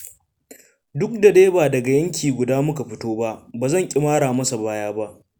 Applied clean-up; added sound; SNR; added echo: none; none; none; none.